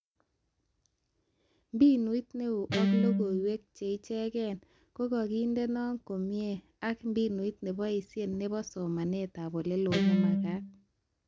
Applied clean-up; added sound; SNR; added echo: none; Guitar; -3 dB; none.